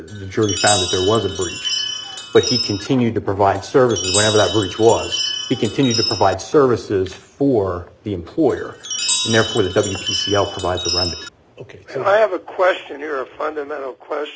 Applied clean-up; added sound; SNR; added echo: none; Chime; 4 dB; none.